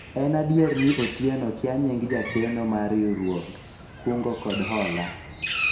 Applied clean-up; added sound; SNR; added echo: none; Bird; 8 dB; reverberation time 0.5 s.